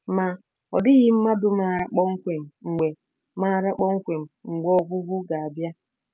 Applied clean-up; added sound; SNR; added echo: none; none; none; none.